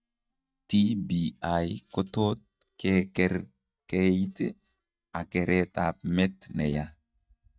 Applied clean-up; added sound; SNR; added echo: neural mask model DeepFilterNet 3.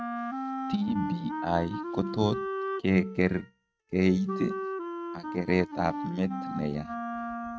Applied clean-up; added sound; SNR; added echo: neural mask model RNNoise.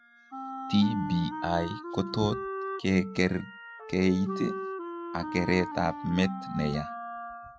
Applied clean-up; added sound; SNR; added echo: classical method spectral subtraction.